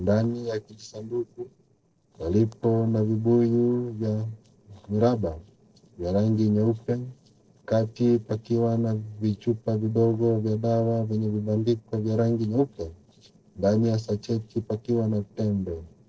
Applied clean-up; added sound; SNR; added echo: neural separator model SepFormer DNS4.